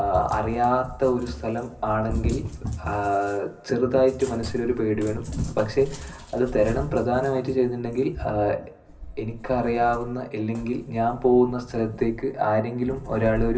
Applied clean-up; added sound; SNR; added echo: none; Cat; 11 dB; reverberation time 0.4 s.